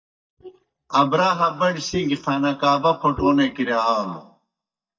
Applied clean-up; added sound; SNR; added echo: neural mask model DeepFilterNet 3.